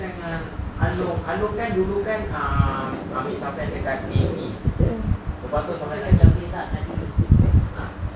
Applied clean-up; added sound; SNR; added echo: none; none; none; none.